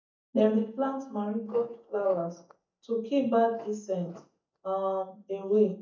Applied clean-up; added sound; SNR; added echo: neural mask model DeepFilterNet 3.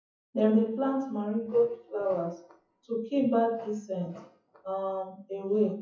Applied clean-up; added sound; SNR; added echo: classical method WPE with log-MMSE.